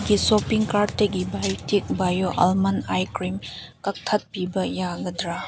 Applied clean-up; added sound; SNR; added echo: none; none; none; none.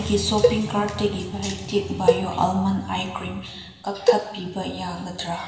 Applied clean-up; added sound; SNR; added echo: none; Cowbell; 1 dB; reverberation time 1.4 s.